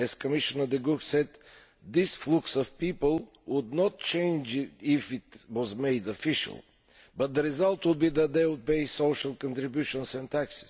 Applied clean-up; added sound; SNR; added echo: none; none; none; none.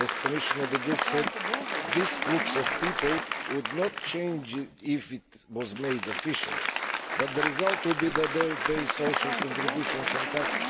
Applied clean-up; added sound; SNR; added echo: none; Applause; -1 dB; none.